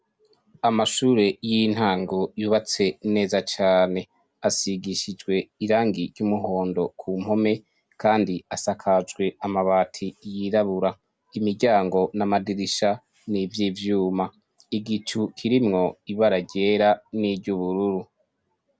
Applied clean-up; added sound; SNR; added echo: none; none; none; none.